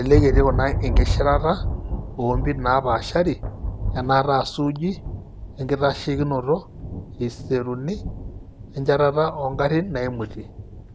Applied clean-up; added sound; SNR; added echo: none; Thunder; 4 dB; none.